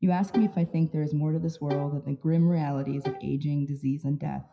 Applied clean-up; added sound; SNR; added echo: classical method WPE with log-MMSE.